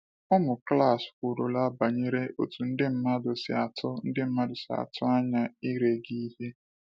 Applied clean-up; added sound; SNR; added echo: none; none; none; none.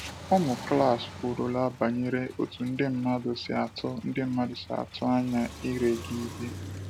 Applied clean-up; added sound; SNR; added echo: none; Car; 14 dB; none.